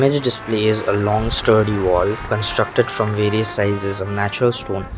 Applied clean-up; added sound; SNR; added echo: none; Trumpet + Applause; 14 dB; none.